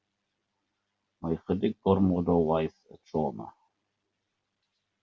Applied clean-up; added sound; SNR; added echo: none; none; none; none.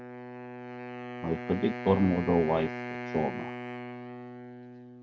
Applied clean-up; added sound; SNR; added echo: none; Wind instrument, woodwind instrument; 8 dB; none.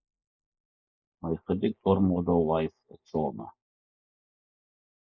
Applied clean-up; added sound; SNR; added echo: neural mask model Resemble Enhance denoiser.